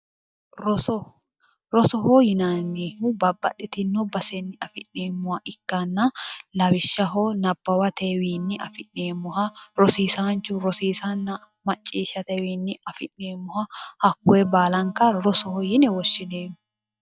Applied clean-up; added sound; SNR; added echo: neural mask model DeepFilterNet 3.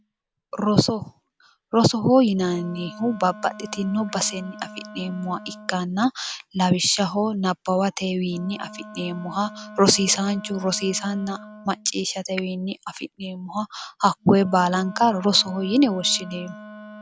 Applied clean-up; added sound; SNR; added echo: none; Wind instrument, woodwind instrument; 19 dB; none.